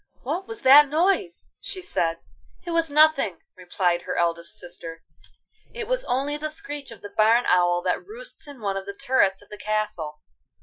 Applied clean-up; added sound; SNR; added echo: classical method Wiener filter.